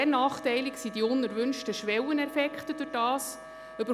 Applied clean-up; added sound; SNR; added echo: none; Wind instrument, woodwind instrument; 16 dB; none.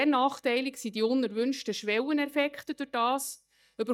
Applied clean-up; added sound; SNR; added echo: neural mask model DeepFilterNet 3.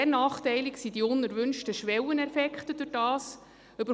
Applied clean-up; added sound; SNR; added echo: none; none; none; none.